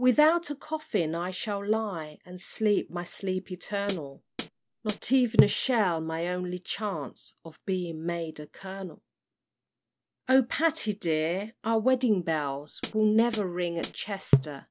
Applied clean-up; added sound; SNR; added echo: none; Hi-hat; 2 dB; none.